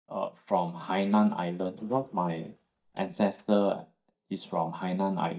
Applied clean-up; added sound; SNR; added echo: neural mask model DeepFilterNet 3.